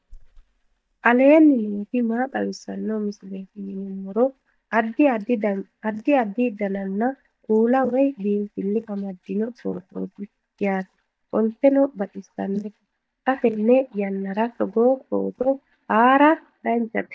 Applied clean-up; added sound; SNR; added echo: neural mask model DeepFilterNet 3.